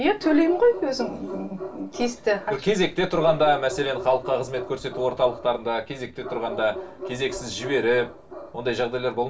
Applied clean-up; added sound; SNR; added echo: none; Bark; 13 dB; reverberation time 0.2 s.